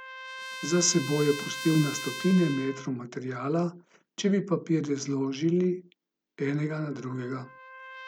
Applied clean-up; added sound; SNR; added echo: none; Trumpet; 13 dB; none.